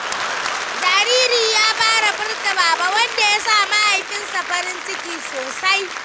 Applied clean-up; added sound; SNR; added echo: none; Applause / Crowd; 7 dB; none.